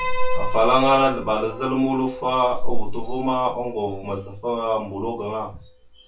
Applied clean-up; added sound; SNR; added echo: none; Piano; 0 dB; reverberation time 0.1 s.